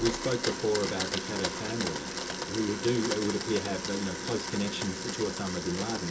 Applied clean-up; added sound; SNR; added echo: none; Domestic sounds, home sounds; 3 dB; reverberation time 0.2 s.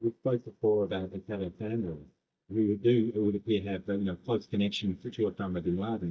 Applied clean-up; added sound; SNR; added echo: neural mask model DeepFilterNet 3.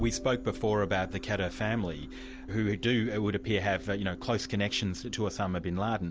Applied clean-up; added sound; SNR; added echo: none; none; none; none.